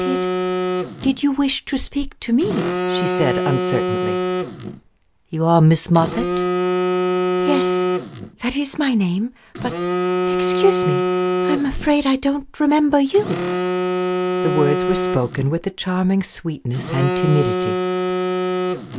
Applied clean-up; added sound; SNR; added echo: none; Telephone; 1 dB; none.